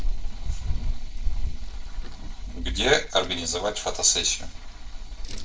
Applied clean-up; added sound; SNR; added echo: neural separator model SepFormer DNS4.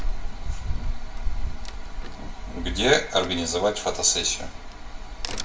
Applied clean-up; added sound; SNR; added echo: none; Crack; 1 dB; reverberation time 0.2 s.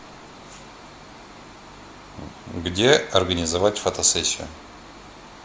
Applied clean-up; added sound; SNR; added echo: none; none; none; none.